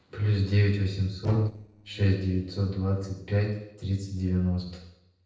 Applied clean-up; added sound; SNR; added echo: neural separator model SepFormer DNS4.